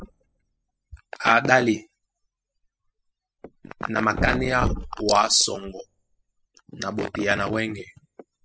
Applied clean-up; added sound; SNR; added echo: classical method spectral subtraction.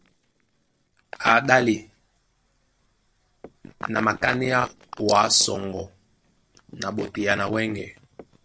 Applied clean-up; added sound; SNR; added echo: neural separator model SepFormer DNS4.